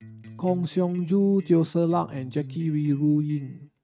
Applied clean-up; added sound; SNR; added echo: neural mask model RNNoise.